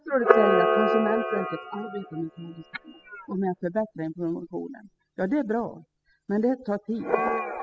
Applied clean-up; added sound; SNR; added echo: classical method spectral subtraction.